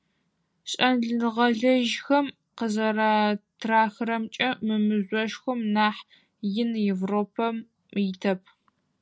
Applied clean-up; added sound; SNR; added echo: none; none; none; none.